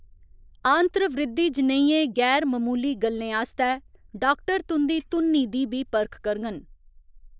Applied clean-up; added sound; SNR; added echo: neural mask model Resemble Enhance denoiser.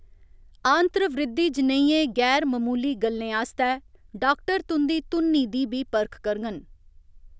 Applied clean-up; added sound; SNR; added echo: none; none; none; none.